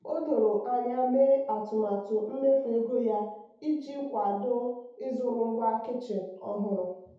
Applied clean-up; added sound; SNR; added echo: none; none; none; reverberation time 0.8 s.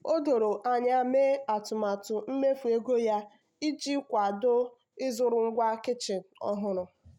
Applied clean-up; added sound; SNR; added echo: none; none; none; none.